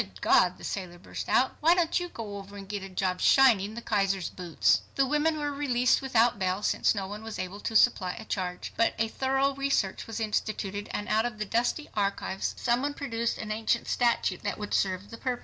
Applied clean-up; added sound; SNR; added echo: none; none; none; none.